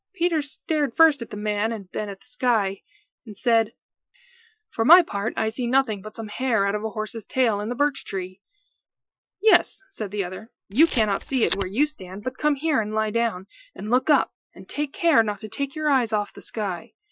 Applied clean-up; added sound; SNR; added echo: classical method Wiener filter.